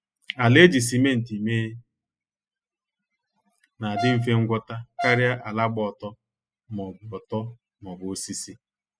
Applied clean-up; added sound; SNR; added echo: classical method spectral subtraction.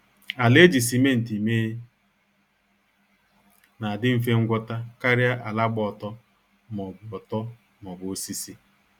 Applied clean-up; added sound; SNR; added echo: none; none; none; none.